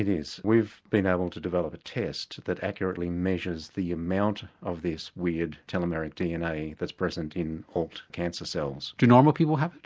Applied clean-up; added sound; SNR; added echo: none; none; none; none.